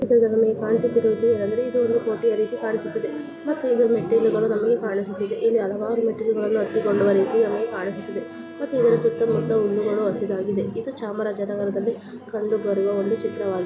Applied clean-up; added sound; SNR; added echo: none; Wind instrument, woodwind instrument; 18 dB; none.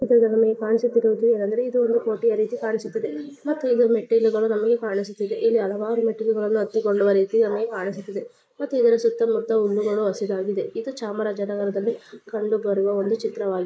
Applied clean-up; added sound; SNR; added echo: neural mask model Resemble Enhance denoiser.